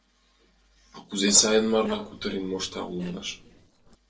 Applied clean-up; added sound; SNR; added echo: neural separator model SepFormer DNS4.